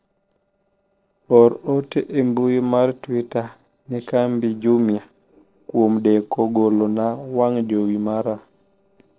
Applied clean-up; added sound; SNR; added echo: neural separator model SepFormer DNS4.